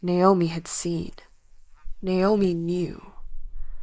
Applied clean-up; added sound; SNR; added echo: neural mask model Resemble Enhance denoiser.